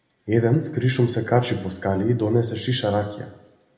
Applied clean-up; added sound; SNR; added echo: none; none; none; reverberation time 0.9 s.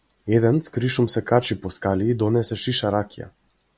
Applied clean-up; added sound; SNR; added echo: none; none; none; none.